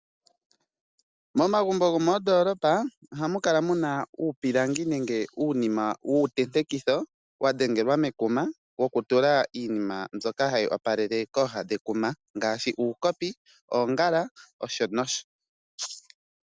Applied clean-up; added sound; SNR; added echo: none; none; none; none.